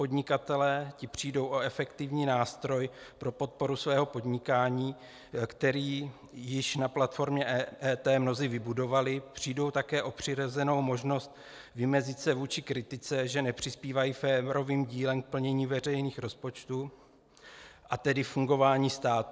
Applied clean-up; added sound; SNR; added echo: none; none; none; none.